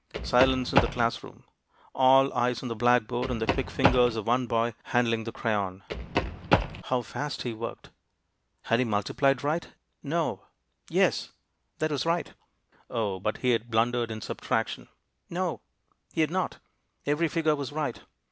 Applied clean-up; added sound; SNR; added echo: none; Run; 0 dB; none.